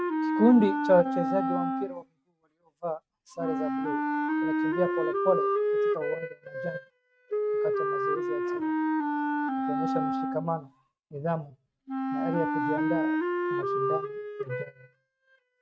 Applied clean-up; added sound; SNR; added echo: neural mask model RNNoise.